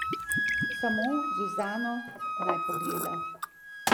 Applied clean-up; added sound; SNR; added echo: none; Liquid + Wind instrument, woodwind instrument; -4 dB; none.